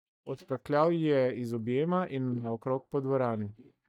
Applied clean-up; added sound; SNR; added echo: neural mask model DeepFilterNet 3.